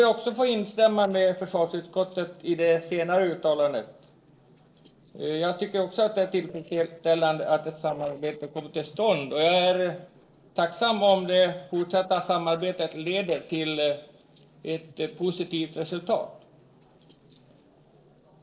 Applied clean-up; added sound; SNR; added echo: neural separator model SepFormer DNS4.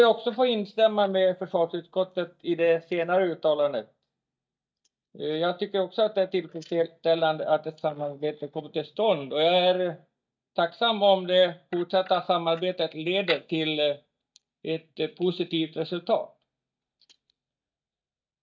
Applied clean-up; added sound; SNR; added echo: neural mask model DeepFilterNet 3.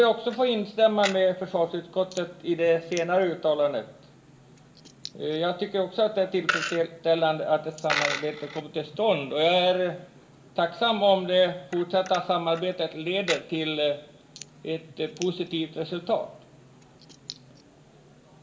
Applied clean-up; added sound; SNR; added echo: none; Coin (dropping); 13 dB; reverberation time 0.4 s.